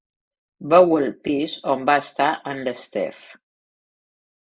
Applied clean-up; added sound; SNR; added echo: neural mask model Resemble Enhance denoiser.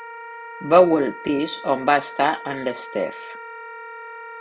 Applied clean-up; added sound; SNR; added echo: none; Wind instrument, woodwind instrument; 14 dB; none.